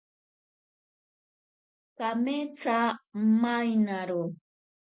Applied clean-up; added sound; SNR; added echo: none; none; none; none.